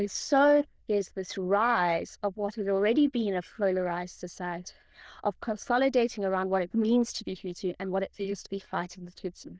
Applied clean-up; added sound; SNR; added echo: neural diffusion model UNIVERSE++.